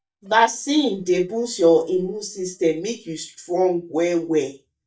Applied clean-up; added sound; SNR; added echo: neural mask model DeepFilterNet 3.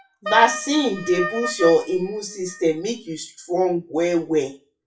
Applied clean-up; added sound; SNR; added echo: classical method WPE with log-MMSE.